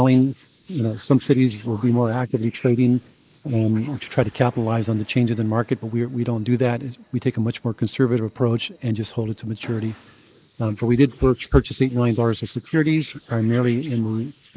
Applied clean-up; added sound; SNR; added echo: neural mask model Resemble Enhance denoiser.